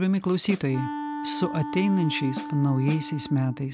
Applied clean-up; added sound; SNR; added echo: none; Snare drum + Wind instrument, woodwind instrument; 9 dB; none.